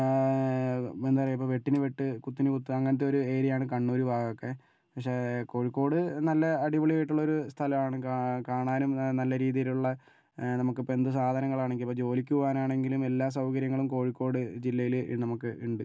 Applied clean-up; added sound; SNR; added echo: none; none; none; none.